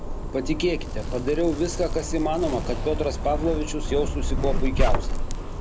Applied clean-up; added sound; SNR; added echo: none; Zipper (clothing); -1 dB; none.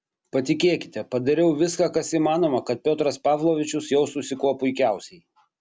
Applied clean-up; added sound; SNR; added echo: none; none; none; none.